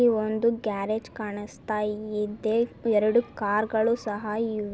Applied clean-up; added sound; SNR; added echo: none; none; none; none.